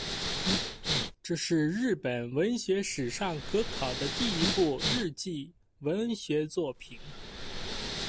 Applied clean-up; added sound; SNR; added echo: none; Respiratory sounds; 4 dB; none.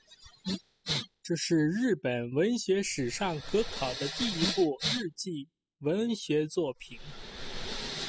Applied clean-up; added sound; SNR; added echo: classical method spectral subtraction.